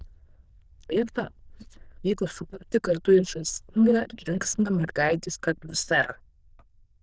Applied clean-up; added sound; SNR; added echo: neural diffusion model UNIVERSE++.